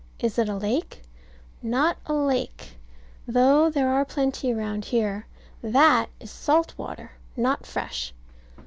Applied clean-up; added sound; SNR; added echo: none; none; none; none.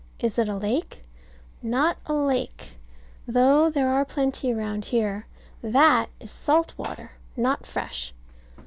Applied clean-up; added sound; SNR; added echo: none; Tap; 14 dB; none.